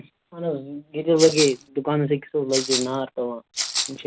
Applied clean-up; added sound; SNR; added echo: none; Rattle (instrument); 3 dB; none.